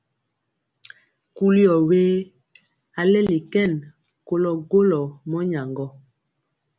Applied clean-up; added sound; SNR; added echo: none; none; none; none.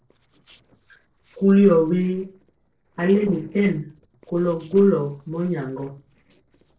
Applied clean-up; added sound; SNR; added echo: neural separator model SepFormer DNS4.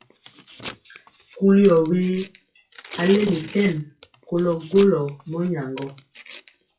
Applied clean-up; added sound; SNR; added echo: classical method WPE with log-MMSE.